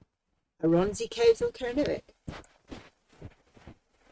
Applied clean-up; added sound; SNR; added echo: neural mask model RNNoise.